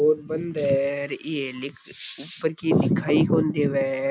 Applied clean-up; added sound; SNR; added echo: none; none; none; none.